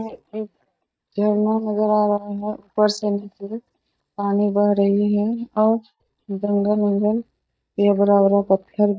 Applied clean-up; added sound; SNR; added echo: neural mask model DeepFilterNet 3.